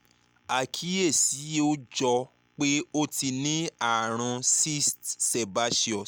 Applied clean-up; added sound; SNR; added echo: none; none; none; none.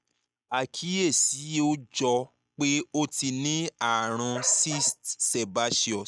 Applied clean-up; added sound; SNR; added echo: neural mask model RNNoise.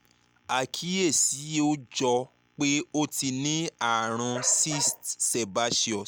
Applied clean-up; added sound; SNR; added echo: none; Bark; 13 dB; none.